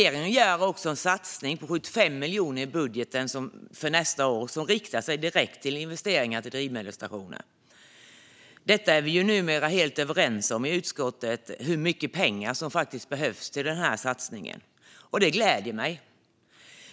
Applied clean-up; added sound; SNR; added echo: none; none; none; none.